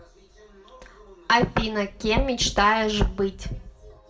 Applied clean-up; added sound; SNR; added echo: none; none; none; reverberation time 0.5 s.